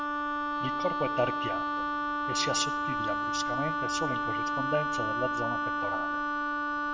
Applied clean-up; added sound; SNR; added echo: none; Wind instrument, woodwind instrument; -5 dB; reverberation time 0.8 s.